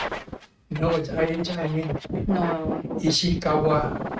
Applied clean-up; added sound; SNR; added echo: neural mask model RNNoise.